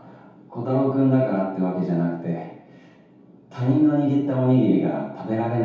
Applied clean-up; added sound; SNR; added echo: none; none; none; reverberation time 0.8 s.